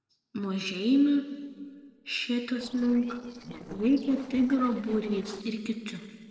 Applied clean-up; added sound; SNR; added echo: neural separator model SepFormer DNS4.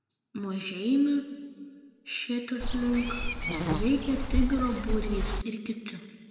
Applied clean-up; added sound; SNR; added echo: none; Walk, footsteps / Insect; -1 dB; reverberation time 2.0 s.